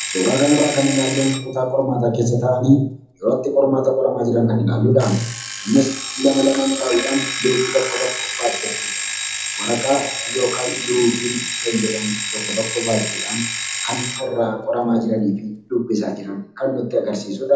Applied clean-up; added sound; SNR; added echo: none; Alarm; 7 dB; reverberation time 0.6 s.